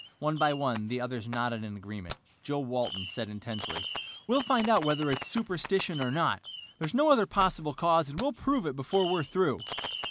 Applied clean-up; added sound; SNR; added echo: none; Fireworks; 12 dB; none.